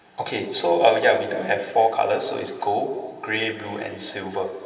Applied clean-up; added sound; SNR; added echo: none; none; none; reverberation time 2.7 s.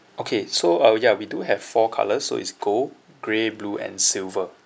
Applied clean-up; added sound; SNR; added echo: none; none; none; none.